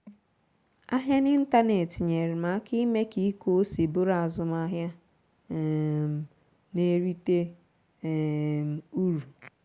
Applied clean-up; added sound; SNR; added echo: none; none; none; none.